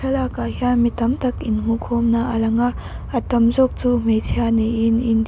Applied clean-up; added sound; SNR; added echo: none; none; none; none.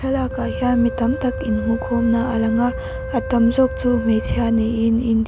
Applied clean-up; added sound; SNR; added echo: none; Wind instrument, woodwind instrument; 12 dB; none.